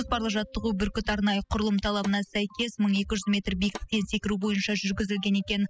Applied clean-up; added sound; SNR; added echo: classical method spectral subtraction.